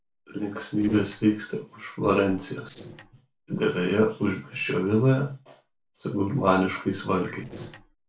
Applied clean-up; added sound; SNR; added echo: neural separator model SepFormer DNS4.